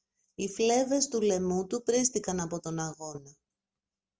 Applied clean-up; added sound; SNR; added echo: none; none; none; none.